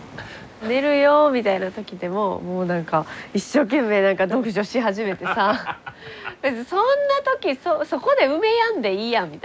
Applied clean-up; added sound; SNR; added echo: none; none; none; none.